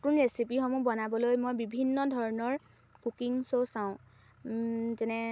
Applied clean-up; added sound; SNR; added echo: none; none; none; none.